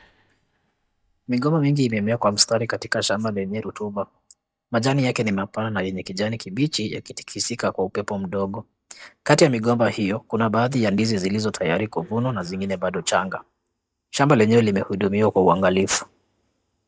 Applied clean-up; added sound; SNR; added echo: neural mask model DeepFilterNet 3.